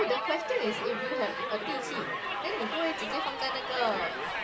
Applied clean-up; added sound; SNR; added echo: none; Crowd; 0 dB; none.